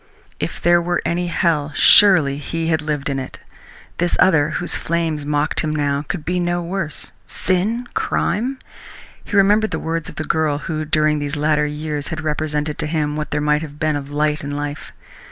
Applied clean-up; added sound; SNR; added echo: none; none; none; none.